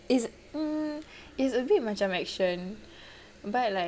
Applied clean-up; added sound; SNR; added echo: none; none; none; none.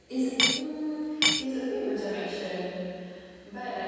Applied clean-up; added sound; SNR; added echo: none; Cutlery, silverware / Dishes, pots, and pans; -5 dB; reverberation time 2.1 s.